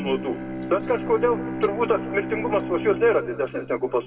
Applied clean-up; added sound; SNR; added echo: none; Bowed string instrument; 7 dB; reverberation time 1.1 s.